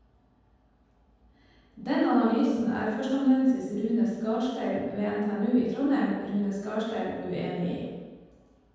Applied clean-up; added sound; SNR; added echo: none; none; none; reverberation time 1.2 s.